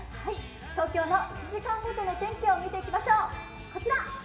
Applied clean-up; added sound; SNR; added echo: none; none; none; reverberation time 2.3 s.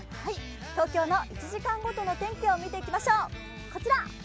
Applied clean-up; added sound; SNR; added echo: none; none; none; none.